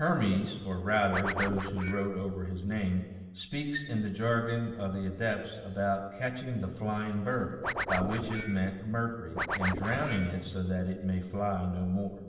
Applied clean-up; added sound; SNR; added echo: none; Scratching (performance technique); 5 dB; reverberation time 1.2 s.